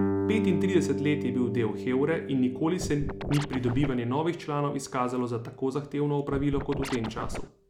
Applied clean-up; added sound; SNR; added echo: none; Guitar + Scratching (performance technique); 5 dB; none.